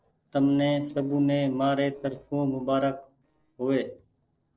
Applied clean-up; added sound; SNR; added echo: neural separator model SepFormer DNS4.